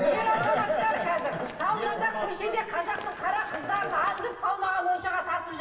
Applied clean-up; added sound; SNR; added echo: none; Run; 14 dB; reverberation time 2.5 s.